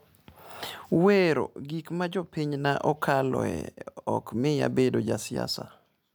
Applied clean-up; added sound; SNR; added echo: none; none; none; none.